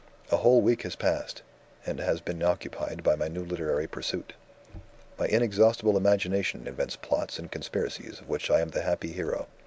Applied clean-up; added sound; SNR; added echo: none; none; none; none.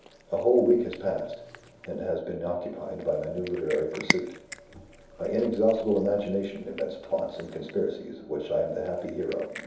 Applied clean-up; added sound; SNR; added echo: none; Cat; 12 dB; reverberation time 2.8 s.